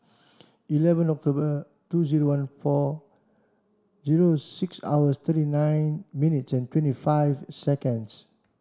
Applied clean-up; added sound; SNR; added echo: none; none; none; none.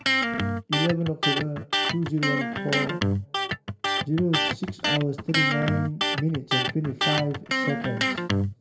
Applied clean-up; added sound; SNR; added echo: none; Electric guitar; -2 dB; reverberation time 1.5 s.